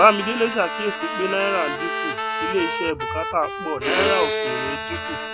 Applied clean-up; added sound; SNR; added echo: none; Bowed string instrument + Trumpet; 3 dB; none.